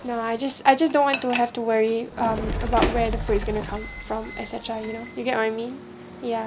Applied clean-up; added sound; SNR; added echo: none; Microwave oven + Fire; 7 dB; none.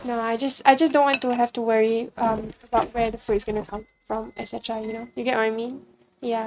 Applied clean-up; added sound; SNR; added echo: neural mask model RNNoise.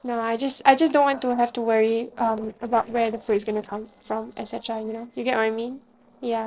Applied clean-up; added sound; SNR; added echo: neural separator model SepFormer DNS4.